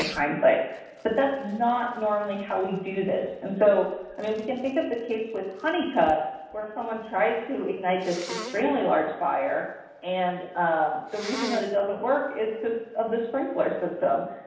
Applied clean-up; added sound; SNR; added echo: none; Sneeze; 17 dB; reverberation time 0.9 s.